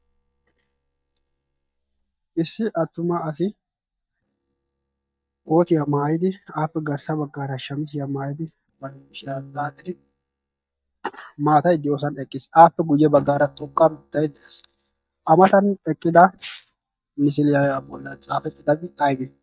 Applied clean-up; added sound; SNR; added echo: neural mask model DeepFilterNet 3.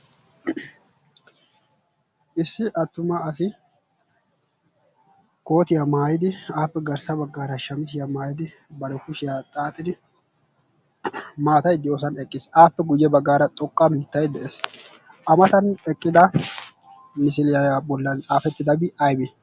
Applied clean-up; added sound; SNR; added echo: none; none; none; none.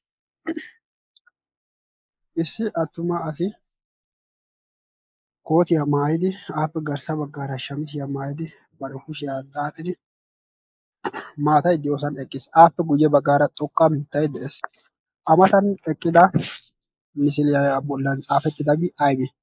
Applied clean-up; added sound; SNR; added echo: neural mask model Resemble Enhance denoiser.